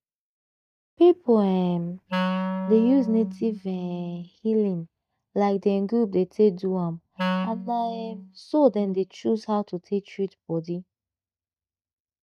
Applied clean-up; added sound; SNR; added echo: neural mask model DeepFilterNet 3.